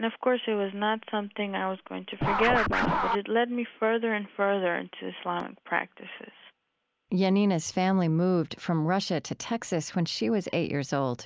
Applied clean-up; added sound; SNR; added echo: none; Scratching (performance technique); 3 dB; none.